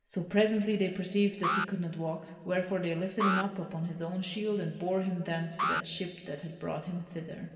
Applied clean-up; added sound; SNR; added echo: none; Alarm; 5 dB; reverberation time 2.1 s.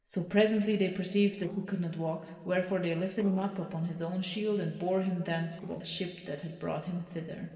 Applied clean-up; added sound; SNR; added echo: neural separator model SepFormer DNS4.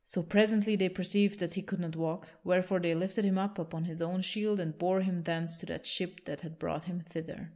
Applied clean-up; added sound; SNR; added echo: none; none; none; none.